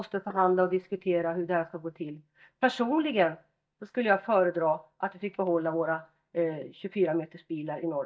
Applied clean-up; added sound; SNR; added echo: neural mask model DeepFilterNet 3.